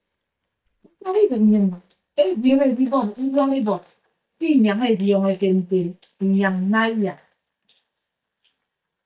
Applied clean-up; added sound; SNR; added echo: neural mask model DeepFilterNet 3.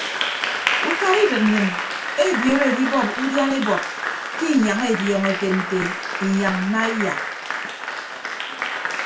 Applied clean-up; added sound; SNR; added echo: none; Applause; 3 dB; reverberation time 0.2 s.